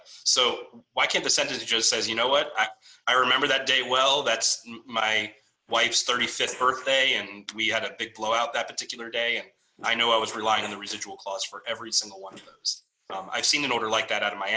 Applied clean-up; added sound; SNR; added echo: neural mask model Resemble Enhance denoiser.